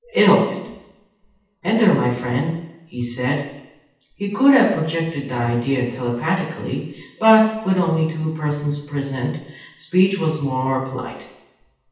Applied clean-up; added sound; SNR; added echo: none; none; none; reverberation time 0.9 s.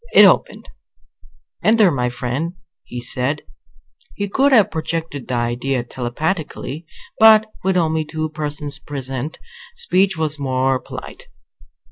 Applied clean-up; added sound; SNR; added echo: none; none; none; none.